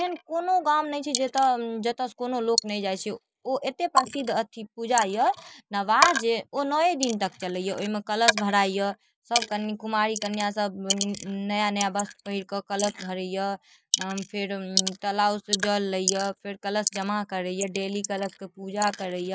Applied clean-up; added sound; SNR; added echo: neural mask model Resemble Enhance denoiser.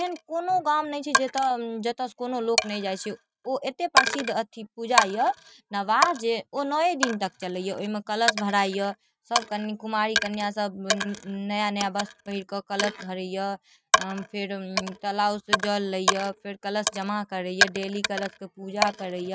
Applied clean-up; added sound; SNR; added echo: neural mask model RNNoise.